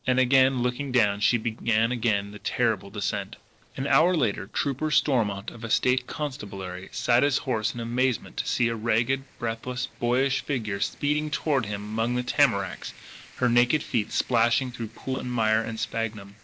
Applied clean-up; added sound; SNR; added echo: neural separator model SepFormer DNS4.